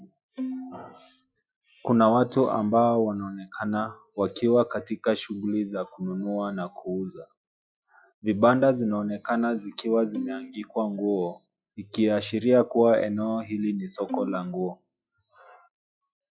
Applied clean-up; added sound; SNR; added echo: classical method log-MMSE.